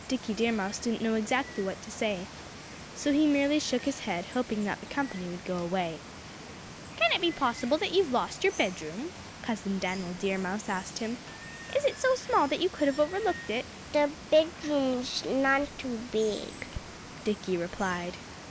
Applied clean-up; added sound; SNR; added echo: none; Water; 14 dB; none.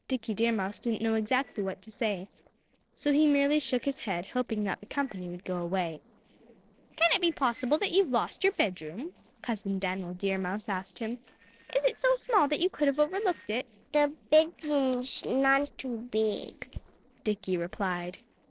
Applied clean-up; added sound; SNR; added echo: neural separator model SepFormer DNS4.